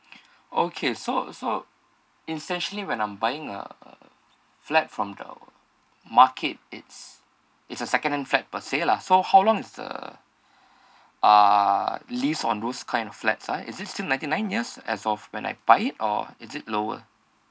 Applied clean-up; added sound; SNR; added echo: none; none; none; none.